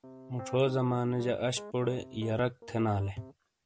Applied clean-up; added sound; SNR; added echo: none; Piano; 16 dB; none.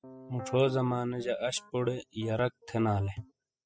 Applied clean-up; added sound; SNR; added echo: classical method spectral subtraction.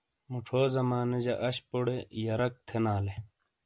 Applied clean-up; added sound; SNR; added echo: none; none; none; none.